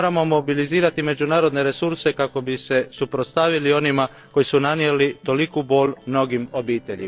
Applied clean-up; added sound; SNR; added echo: neural separator model SepFormer DNS4.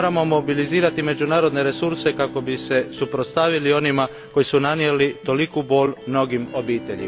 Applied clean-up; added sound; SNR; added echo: none; Acoustic guitar + Bowed string instrument; 14 dB; none.